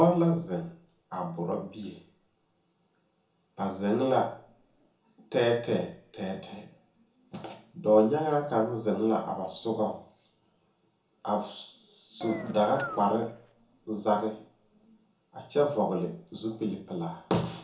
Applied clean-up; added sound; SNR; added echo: none; Engine; 10 dB; reverberation time 0.6 s.